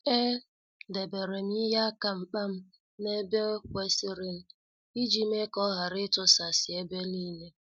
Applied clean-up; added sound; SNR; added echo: none; none; none; none.